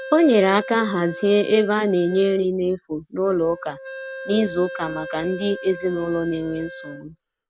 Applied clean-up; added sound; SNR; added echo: none; Wind instrument, woodwind instrument; 14 dB; none.